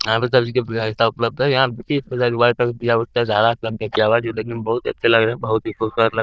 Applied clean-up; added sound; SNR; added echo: neural diffusion model UNIVERSE++.